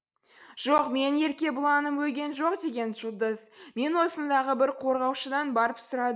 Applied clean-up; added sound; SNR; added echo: none; none; none; none.